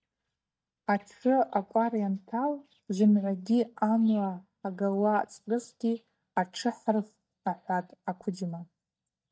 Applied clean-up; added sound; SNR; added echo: neural mask model DeepFilterNet 3.